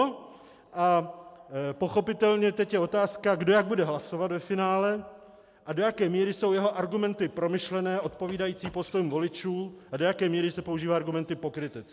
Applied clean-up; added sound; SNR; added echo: none; Run; 19 dB; none.